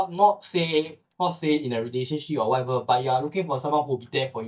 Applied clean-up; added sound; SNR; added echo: neural mask model DeepFilterNet 3.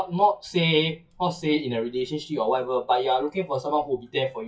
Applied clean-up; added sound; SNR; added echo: classical method WPE with log-MMSE.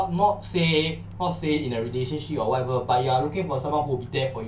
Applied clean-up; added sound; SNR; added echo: none; Microwave oven; 14 dB; reverberation time 0.2 s.